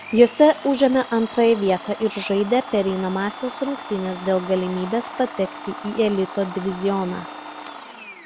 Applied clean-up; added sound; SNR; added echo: none; Domestic sounds, home sounds; 14 dB; none.